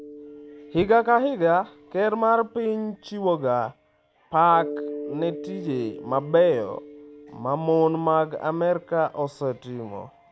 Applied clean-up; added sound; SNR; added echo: none; Mallet percussion; 16 dB; none.